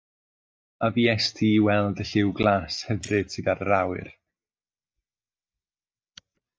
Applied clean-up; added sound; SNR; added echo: neural mask model DeepFilterNet 3.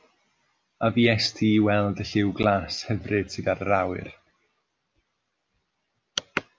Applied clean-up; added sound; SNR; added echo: none; none; none; none.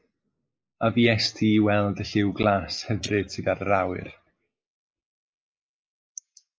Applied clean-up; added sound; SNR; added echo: neural mask model Resemble Enhance denoiser.